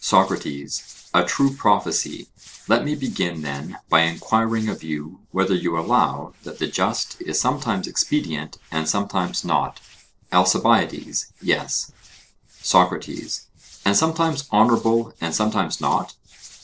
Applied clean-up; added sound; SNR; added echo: neural separator model SepFormer DNS4.